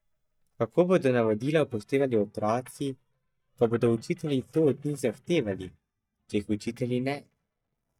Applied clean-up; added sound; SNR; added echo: neural mask model DeepFilterNet 3.